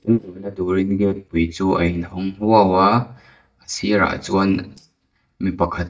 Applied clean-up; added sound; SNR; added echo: neural mask model DeepFilterNet 3.